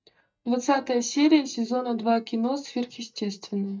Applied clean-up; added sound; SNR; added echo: neural mask model DeepFilterNet 3.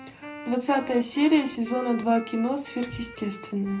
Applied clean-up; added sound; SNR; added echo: none; Wind instrument, woodwind instrument; 16 dB; reverberation time 0.3 s.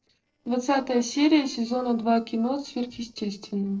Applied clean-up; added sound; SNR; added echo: neural separator model SepFormer DNS4.